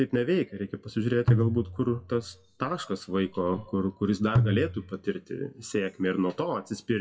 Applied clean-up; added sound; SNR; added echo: classical method WPE with log-MMSE.